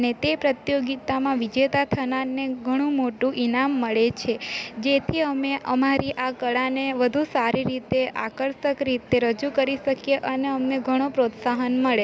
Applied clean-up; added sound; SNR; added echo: none; none; none; none.